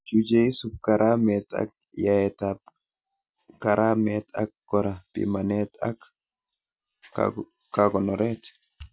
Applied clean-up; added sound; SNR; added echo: none; none; none; none.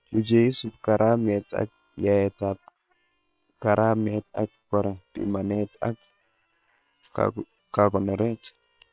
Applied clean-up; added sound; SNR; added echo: neural separator model SepFormer WHAM!.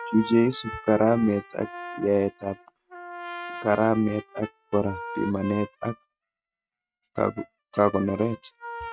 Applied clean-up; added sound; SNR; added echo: neural mask model RNNoise.